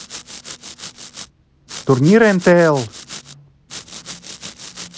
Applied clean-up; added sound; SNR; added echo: none; Domestic sounds, home sounds; 16 dB; none.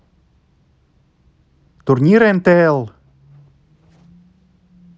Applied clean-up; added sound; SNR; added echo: none; none; none; none.